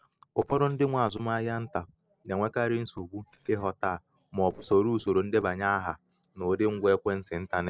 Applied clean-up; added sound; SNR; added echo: neural separator model SepFormer DNS4.